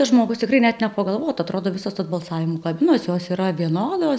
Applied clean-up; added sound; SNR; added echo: none; none; none; none.